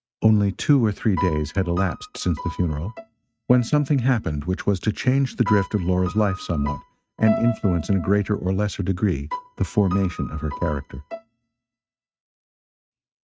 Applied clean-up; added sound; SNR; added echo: neural mask model RNNoise.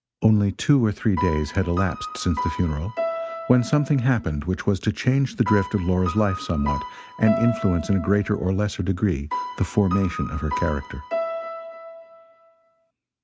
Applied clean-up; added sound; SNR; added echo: none; Piano; 9 dB; none.